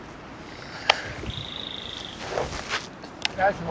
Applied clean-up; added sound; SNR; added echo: none; Chirp, tweet; 11 dB; none.